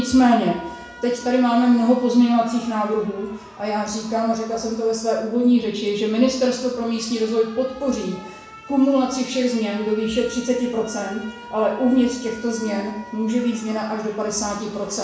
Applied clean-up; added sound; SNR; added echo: none; Alarm; 20 dB; reverberation time 0.7 s.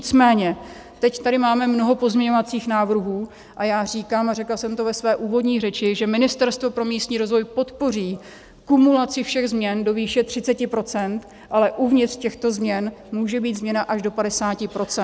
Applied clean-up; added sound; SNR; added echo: none; none; none; none.